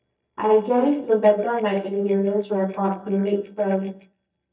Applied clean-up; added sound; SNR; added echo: neural mask model DeepFilterNet 3.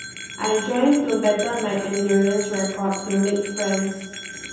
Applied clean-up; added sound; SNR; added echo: none; Bell; 11 dB; reverberation time 0.9 s.